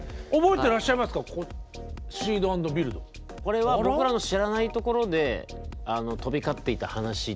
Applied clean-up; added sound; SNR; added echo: none; Wind instrument, woodwind instrument; 16 dB; none.